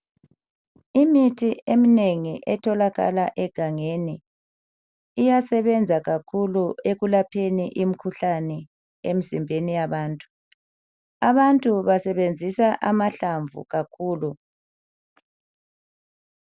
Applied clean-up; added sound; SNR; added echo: none; none; none; none.